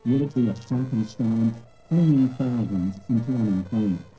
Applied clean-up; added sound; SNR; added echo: neural separator model SepFormer DNS4.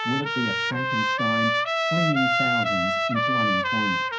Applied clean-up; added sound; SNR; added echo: none; Trumpet; -5 dB; reverberation time 0.3 s.